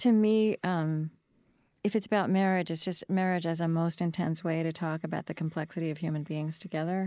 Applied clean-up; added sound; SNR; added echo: neural mask model Resemble Enhance denoiser.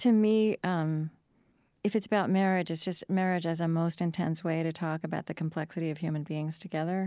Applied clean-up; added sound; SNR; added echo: none; none; none; none.